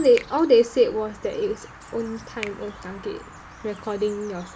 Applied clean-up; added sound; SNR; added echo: none; Finger snapping + Bird vocalization, bird call, bird song; 18 dB; none.